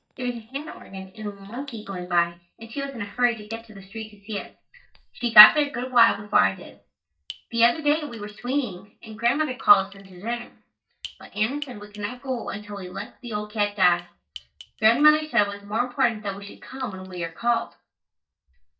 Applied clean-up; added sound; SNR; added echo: neural mask model DeepFilterNet 3.